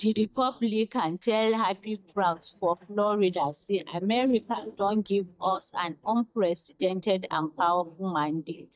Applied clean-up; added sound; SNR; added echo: neural mask model DeepFilterNet 3.